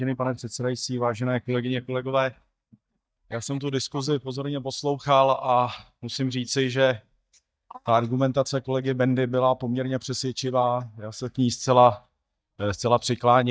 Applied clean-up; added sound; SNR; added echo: neural mask model DeepFilterNet 3.